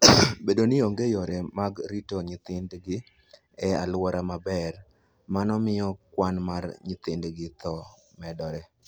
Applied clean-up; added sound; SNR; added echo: none; none; none; none.